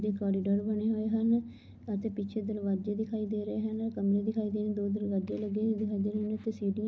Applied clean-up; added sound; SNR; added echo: none; none; none; none.